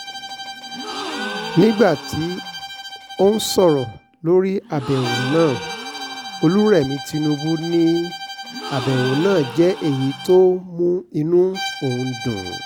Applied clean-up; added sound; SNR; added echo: none; Gasp + Bowed string instrument; 11 dB; none.